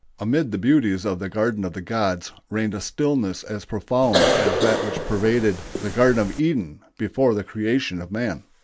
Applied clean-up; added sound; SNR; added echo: none; Cough; 1 dB; none.